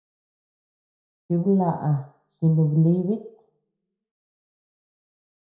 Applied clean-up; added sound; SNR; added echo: none; none; none; reverberation time 0.5 s.